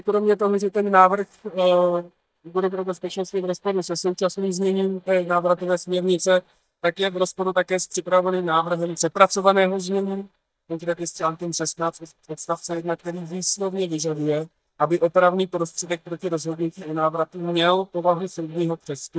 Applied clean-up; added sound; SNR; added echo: neural mask model DeepFilterNet 3.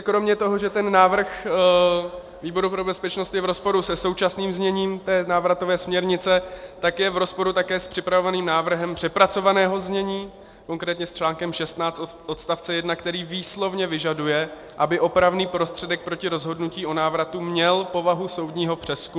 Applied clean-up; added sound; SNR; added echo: none; none; none; none.